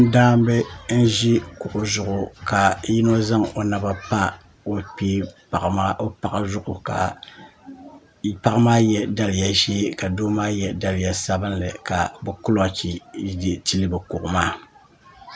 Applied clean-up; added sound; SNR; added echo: none; none; none; none.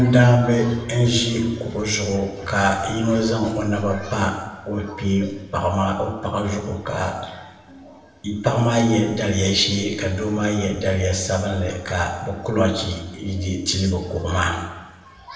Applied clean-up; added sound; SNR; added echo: none; none; none; reverberation time 1.0 s.